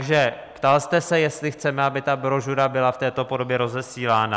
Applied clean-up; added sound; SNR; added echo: none; none; none; none.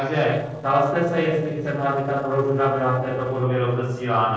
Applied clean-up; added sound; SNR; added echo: neural separator model SepFormer DNS4.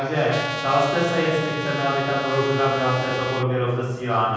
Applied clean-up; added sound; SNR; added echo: none; Trumpet; 8 dB; reverberation time 1.3 s.